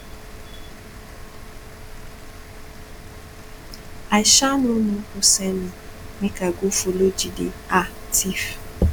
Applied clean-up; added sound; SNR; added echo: none; Rain; 14 dB; none.